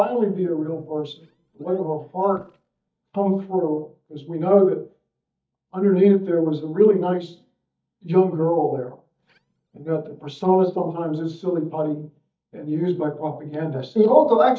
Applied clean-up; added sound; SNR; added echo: neural mask model DeepFilterNet 3.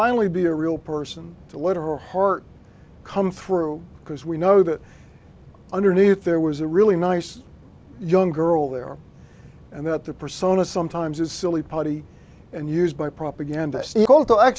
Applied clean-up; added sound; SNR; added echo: none; none; none; none.